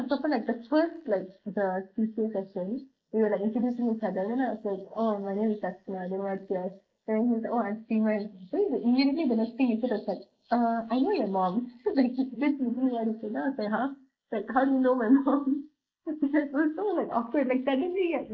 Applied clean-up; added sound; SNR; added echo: neural mask model Resemble Enhance denoiser.